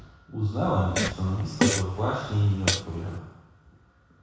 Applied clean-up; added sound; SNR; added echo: none; Fart; 2 dB; reverberation time 1.1 s.